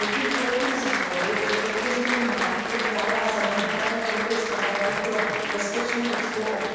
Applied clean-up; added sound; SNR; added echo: none; Applause; 0 dB; reverberation time 1.9 s.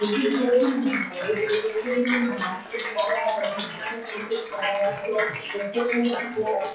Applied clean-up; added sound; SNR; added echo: classical method WPE with log-MMSE.